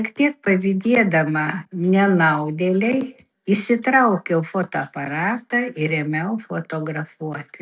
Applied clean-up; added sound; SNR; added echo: none; none; none; none.